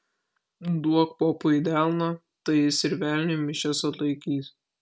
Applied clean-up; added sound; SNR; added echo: none; none; none; none.